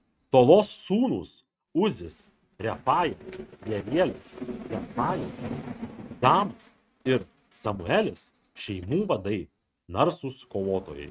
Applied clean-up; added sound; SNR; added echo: neural mask model RNNoise.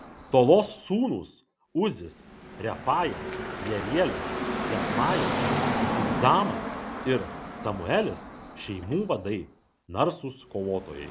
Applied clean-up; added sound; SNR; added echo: none; Car passing by / Traffic noise, roadway noise; 5 dB; none.